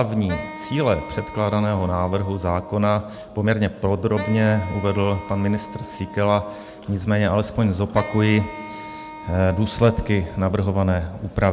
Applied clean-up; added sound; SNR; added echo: none; Wind instrument, woodwind instrument; 15 dB; none.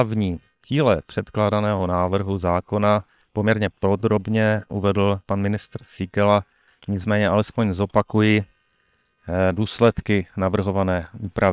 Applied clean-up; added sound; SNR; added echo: neural separator model SepFormer WHAM!.